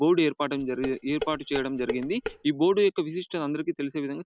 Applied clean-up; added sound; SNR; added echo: none; Dishes, pots, and pans; 10 dB; none.